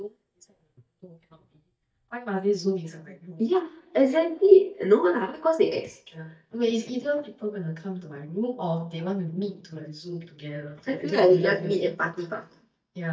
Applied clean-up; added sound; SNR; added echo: neural mask model DeepFilterNet 3.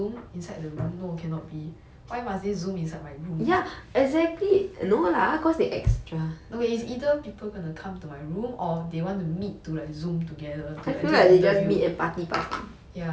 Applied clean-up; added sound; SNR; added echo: none; none; none; none.